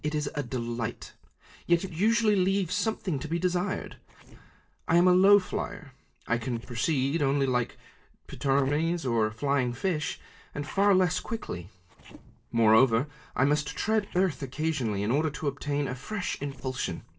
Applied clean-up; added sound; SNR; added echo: neural separator model SepFormer DNS4.